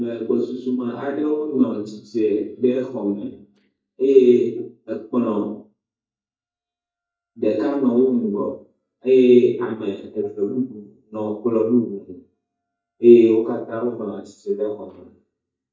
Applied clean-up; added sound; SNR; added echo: neural mask model DeepFilterNet 3.